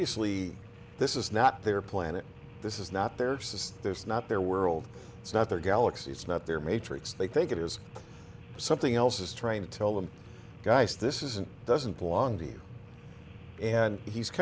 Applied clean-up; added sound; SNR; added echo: none; none; none; none.